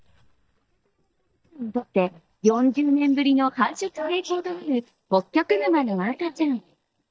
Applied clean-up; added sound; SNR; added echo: neural mask model DeepFilterNet 3.